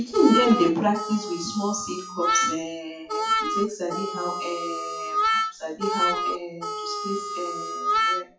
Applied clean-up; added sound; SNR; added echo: classical method WPE with log-MMSE.